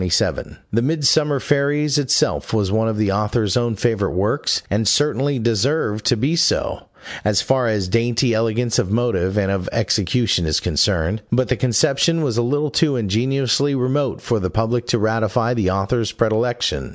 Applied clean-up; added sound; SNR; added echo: none; none; none; none.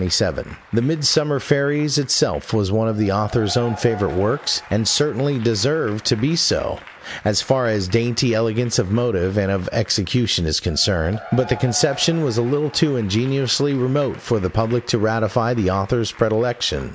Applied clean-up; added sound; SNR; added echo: none; Applause / Crowd / Cheering; 20 dB; none.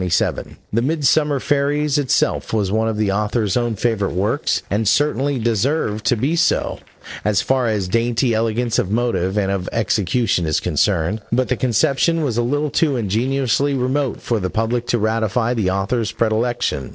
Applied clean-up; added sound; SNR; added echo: neural separator model SepFormer DNS4.